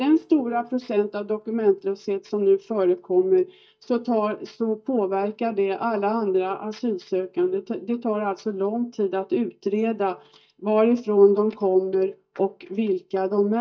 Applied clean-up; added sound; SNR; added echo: neural mask model DeepFilterNet 3.